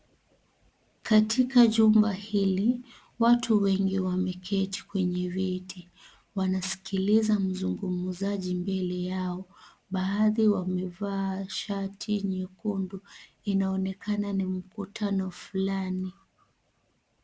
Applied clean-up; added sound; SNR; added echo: none; none; none; none.